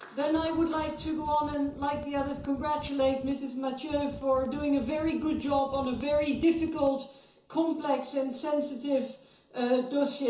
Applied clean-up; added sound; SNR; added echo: none; Mechanisms; 16 dB; reverberation time 0.6 s.